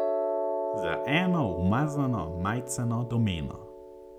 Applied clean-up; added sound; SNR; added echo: none; Piano; 4 dB; none.